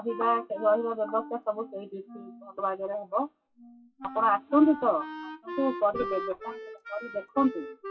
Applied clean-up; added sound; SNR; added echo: classical method WPE with log-MMSE.